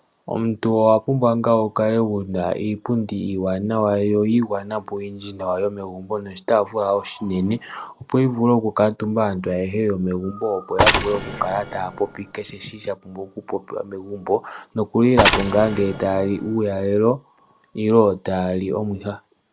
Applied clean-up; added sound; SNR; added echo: none; Mechanisms; 3 dB; none.